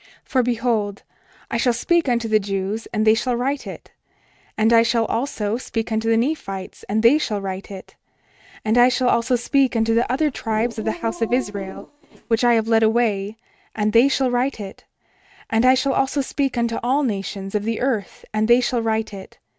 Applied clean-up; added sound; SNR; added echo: neural mask model RNNoise.